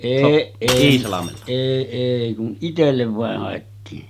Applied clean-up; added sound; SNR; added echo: none; Shatter / Crushing; 13 dB; none.